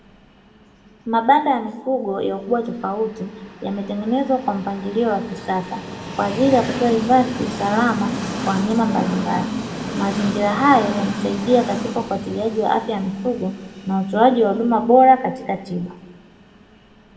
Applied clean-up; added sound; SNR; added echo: none; Train; 10 dB; reverberation time 1.0 s.